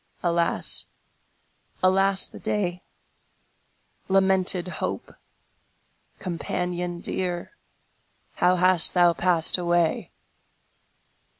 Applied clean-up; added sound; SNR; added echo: none; none; none; none.